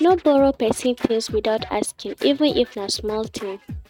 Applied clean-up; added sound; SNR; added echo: neural mask model RNNoise.